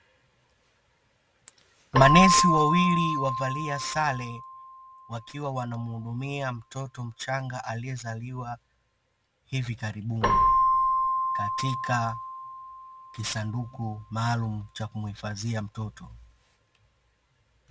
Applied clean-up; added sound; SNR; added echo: none; Keyboard (musical); 1 dB; none.